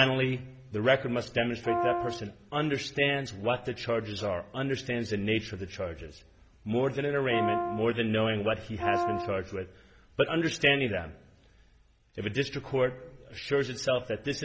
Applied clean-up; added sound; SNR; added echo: none; Brass instrument; 2 dB; none.